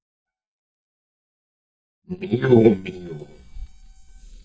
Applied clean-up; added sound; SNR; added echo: neural mask model DeepFilterNet 3.